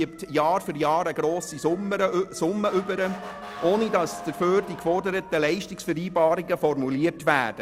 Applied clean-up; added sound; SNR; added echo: none; Motor vehicle (road) / Siren; 17 dB; none.